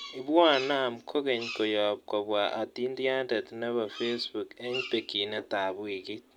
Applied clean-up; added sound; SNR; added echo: none; Bird vocalization, bird call, bird song; 16 dB; none.